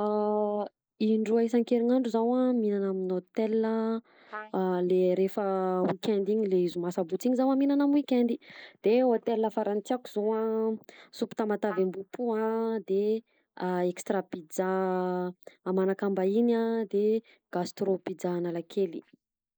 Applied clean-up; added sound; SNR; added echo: neural mask model Resemble Enhance denoiser.